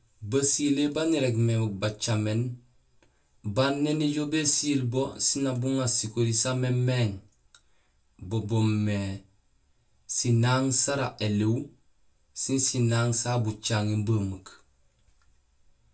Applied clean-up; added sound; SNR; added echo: none; none; none; reverberation time 0.2 s.